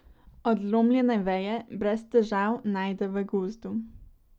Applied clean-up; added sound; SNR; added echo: none; none; none; none.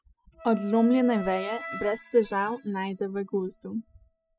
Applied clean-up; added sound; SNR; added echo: classical method spectral subtraction.